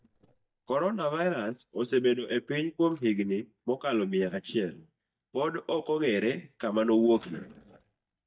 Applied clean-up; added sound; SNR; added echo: neural mask model DeepFilterNet 3.